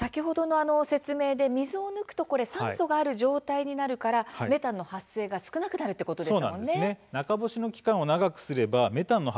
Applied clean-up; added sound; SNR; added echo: none; none; none; none.